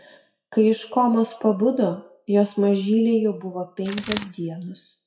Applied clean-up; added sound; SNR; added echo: classical method WPE with log-MMSE.